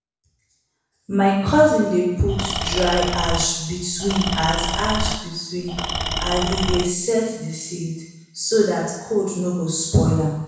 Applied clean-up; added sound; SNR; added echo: none; Engine / Tools; 3 dB; reverberation time 1.0 s.